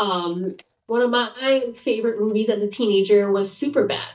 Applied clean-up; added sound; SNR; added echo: neural mask model DeepFilterNet 3.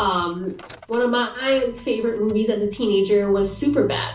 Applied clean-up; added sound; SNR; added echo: none; Slam / Engine starting; 19 dB; reverberation time 0.3 s.